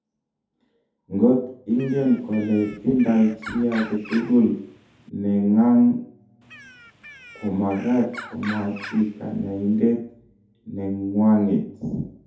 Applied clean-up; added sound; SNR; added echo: none; Bird; 18 dB; reverberation time 0.5 s.